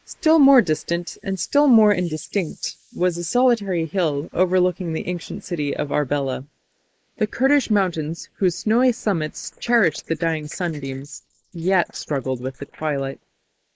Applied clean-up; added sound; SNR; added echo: neural mask model Resemble Enhance denoiser.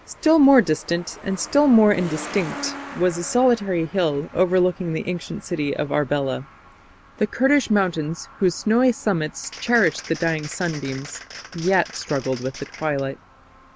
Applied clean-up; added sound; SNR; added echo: none; Truck + Applause; 18 dB; none.